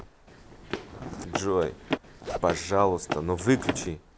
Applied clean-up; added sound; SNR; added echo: none; Run + Zipper (clothing); 7 dB; none.